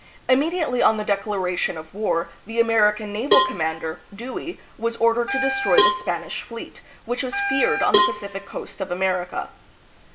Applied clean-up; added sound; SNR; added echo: none; Wind instrument, woodwind instrument + Cowbell; 1 dB; none.